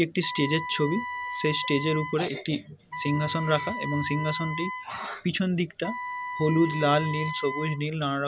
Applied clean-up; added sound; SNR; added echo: none; Wind instrument, woodwind instrument; 7 dB; none.